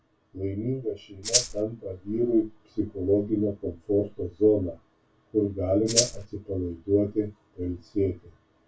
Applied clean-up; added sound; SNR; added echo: none; Rattle (instrument); -2 dB; reverberation time 0.2 s.